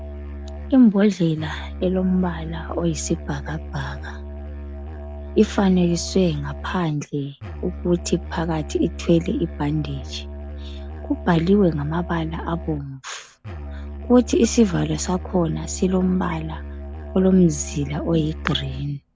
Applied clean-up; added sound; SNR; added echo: none; Musical instrument; 11 dB; none.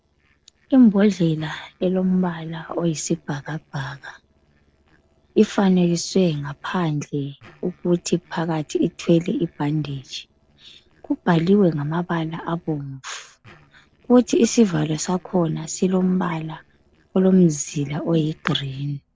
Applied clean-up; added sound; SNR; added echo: neural separator model SepFormer DNS4.